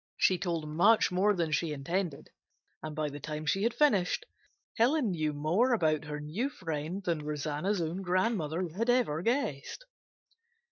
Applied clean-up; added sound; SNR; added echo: neural mask model DeepFilterNet 3.